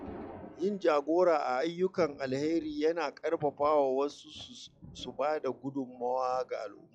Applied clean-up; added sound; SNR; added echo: classical method log-MMSE.